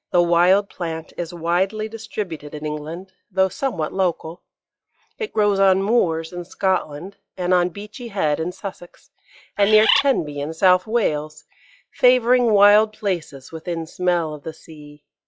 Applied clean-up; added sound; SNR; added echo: classical method log-MMSE.